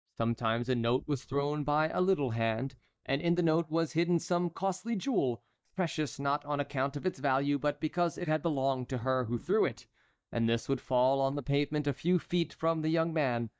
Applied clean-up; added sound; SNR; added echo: neural mask model DeepFilterNet 3.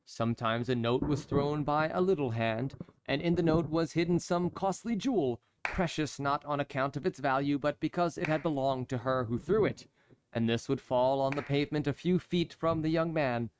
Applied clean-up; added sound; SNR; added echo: neural mask model RNNoise.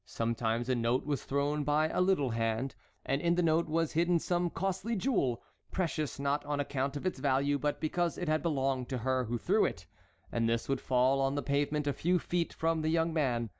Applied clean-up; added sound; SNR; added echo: none; none; none; none.